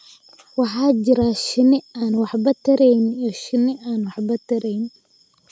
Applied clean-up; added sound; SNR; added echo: none; none; none; none.